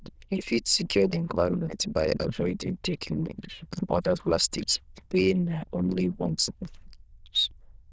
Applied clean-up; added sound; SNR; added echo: neural diffusion model UNIVERSE++.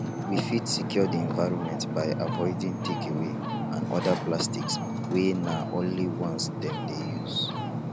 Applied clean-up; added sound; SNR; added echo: none; Ocean; 1 dB; none.